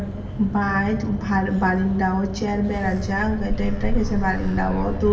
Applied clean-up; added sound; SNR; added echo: none; Motor vehicle (road); 4 dB; reverberation time 0.8 s.